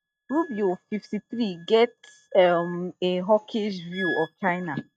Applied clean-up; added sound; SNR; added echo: neural mask model RNNoise.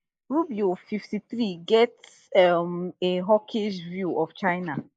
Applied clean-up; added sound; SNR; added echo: neural mask model Resemble Enhance denoiser.